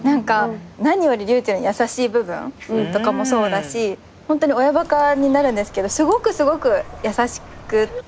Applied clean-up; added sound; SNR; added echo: none; Bird; 18 dB; none.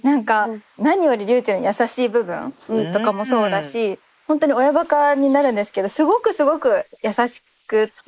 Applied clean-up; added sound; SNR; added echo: neural mask model Resemble Enhance denoiser.